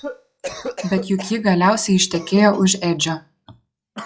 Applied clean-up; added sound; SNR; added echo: classical method log-MMSE.